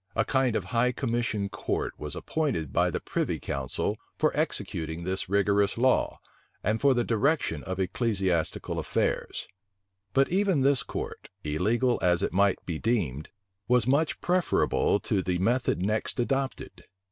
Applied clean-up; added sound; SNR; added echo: none; none; none; none.